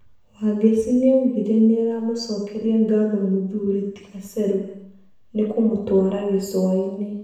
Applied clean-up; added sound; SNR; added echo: none; none; none; reverberation time 0.8 s.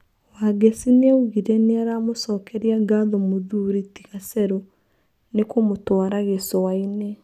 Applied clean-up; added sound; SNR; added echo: none; none; none; none.